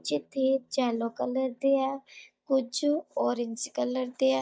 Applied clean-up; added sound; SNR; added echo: neural mask model DeepFilterNet 3.